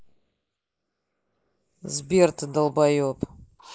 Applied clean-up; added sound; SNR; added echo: neural mask model Resemble Enhance denoiser.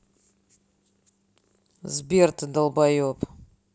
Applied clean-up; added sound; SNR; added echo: none; none; none; none.